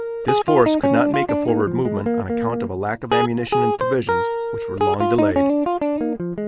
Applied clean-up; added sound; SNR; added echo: none; Guitar; -3 dB; none.